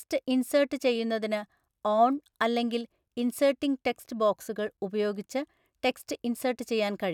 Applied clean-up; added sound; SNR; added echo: none; none; none; none.